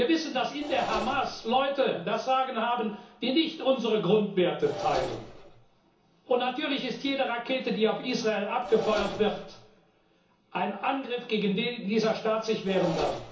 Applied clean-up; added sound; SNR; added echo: none; Engine; 13 dB; reverberation time 0.7 s.